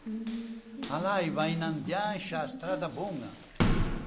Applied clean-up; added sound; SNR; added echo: none; Water tap, faucet; 0 dB; none.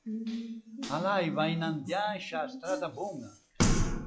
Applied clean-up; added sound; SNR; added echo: classical method log-MMSE.